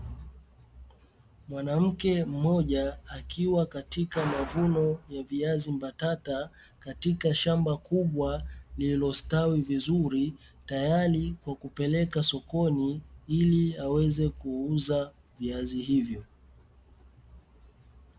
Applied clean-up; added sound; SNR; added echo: none; none; none; none.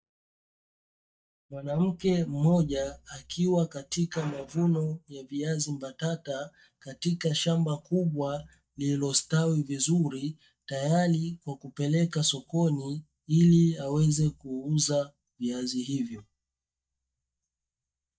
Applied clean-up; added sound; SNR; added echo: neural mask model DeepFilterNet 3.